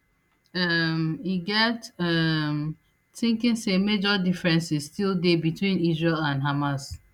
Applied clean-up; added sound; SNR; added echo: none; none; none; none.